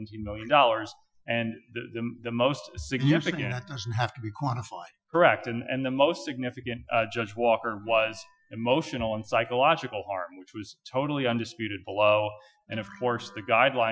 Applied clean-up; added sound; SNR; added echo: classical method Wiener filter.